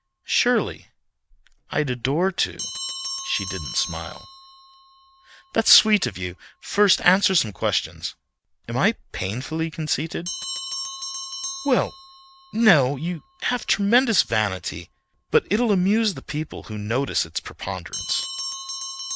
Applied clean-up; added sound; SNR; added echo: none; Bell; 13 dB; none.